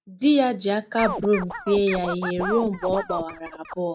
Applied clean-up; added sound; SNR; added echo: neural mask model RNNoise.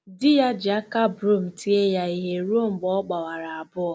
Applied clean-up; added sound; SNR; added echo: none; none; none; none.